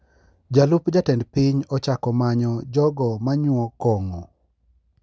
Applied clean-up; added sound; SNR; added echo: none; none; none; none.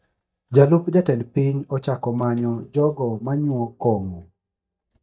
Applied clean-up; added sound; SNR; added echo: neural mask model DeepFilterNet 3.